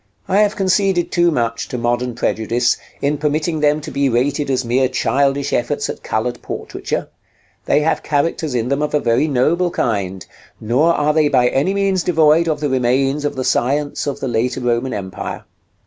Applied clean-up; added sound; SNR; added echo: none; none; none; none.